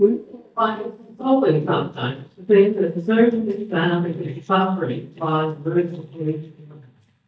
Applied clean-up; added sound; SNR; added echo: neural mask model DeepFilterNet 3.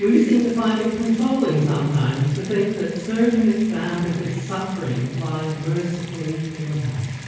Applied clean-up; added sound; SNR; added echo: none; Bathtub (filling or washing) / Water tap, faucet; 18 dB; reverberation time 1.3 s.